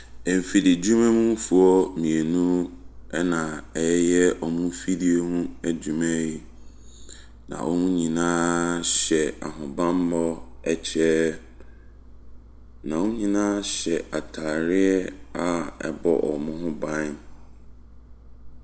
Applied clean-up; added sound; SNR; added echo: none; Engine; 18 dB; none.